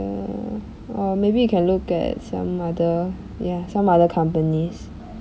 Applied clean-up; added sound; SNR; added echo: none; none; none; none.